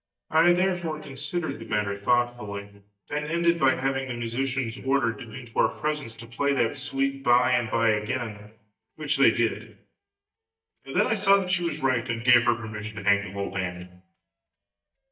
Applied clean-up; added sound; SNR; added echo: neural mask model DeepFilterNet 3.